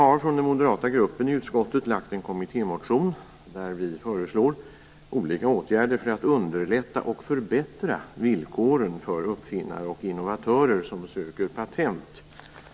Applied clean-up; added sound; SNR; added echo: none; none; none; none.